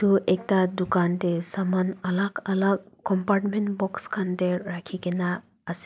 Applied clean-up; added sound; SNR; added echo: none; none; none; none.